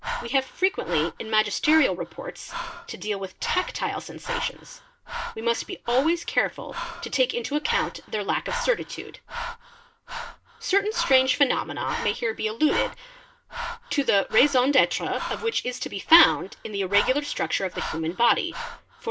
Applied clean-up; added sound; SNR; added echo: none; Breathing; 10 dB; none.